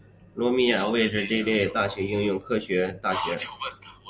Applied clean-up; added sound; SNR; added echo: none; none; none; none.